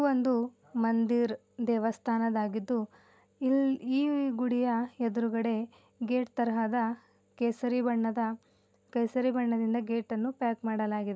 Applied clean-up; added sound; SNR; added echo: none; none; none; none.